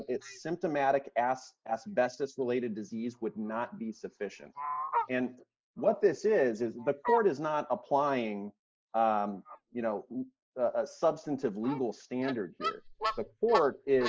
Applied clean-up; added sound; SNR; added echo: neural mask model Resemble Enhance denoiser.